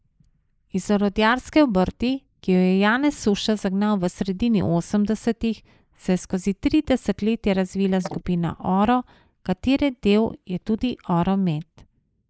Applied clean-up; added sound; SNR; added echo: neural mask model Resemble Enhance denoiser.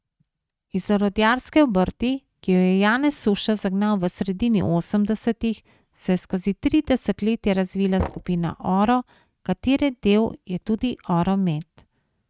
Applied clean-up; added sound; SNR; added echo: neural mask model RNNoise.